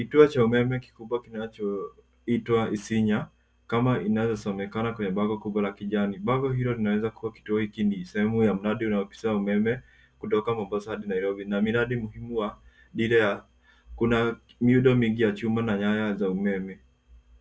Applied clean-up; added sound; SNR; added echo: none; none; none; none.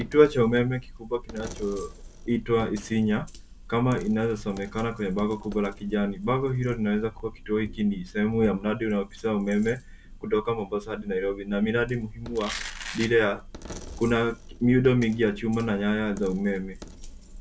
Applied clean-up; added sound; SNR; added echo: none; Coin (dropping) + Domestic sounds, home sounds; 15 dB; none.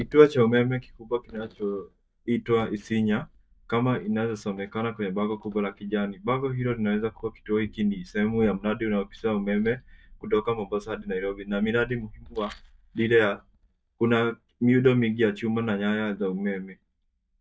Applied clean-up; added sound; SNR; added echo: neural mask model DeepFilterNet 3.